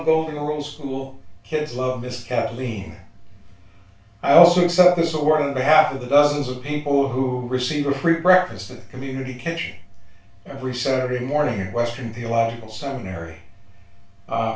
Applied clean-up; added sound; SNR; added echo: none; none; none; reverberation time 0.3 s.